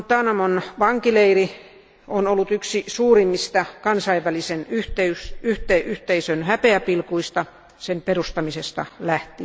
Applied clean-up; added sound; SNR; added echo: none; none; none; none.